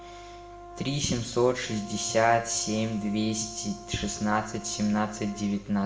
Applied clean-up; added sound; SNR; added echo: none; Brass instrument; 17 dB; reverberation time 0.8 s.